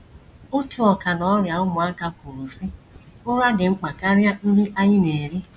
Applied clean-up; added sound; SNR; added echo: none; none; none; none.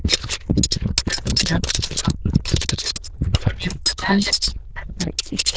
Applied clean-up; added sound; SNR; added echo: neural diffusion model UNIVERSE++.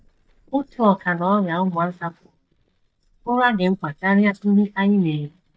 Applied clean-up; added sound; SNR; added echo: neural mask model DeepFilterNet 3.